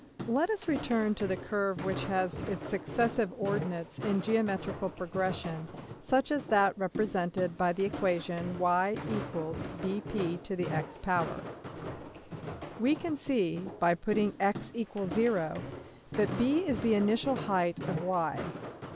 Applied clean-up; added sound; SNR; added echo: none; Walk, footsteps; 9 dB; none.